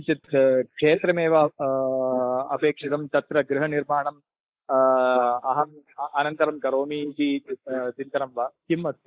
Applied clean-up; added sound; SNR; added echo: neural mask model Resemble Enhance denoiser.